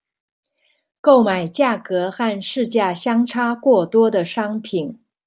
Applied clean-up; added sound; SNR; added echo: none; none; none; none.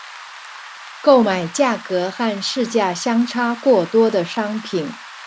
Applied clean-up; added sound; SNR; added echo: none; Rain; 17 dB; none.